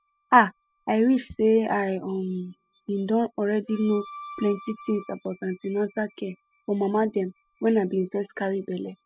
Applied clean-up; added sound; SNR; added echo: classical method spectral subtraction.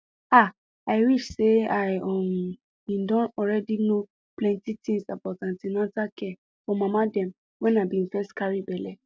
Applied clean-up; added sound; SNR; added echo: none; none; none; none.